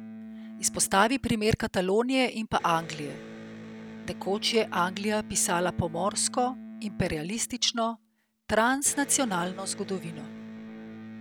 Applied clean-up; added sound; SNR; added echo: none; Electric guitar; 15 dB; none.